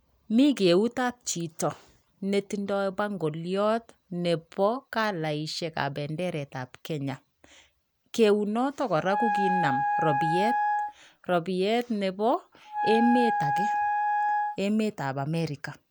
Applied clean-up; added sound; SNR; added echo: none; Wind instrument, woodwind instrument; 0 dB; none.